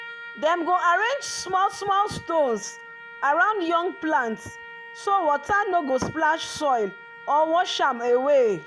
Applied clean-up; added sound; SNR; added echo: none; Trumpet; 17 dB; none.